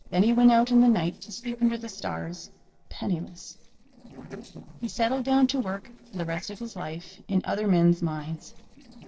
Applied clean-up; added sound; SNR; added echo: neural separator model SepFormer DNS4.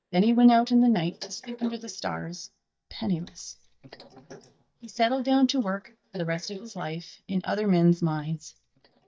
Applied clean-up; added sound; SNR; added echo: neural mask model DeepFilterNet 3.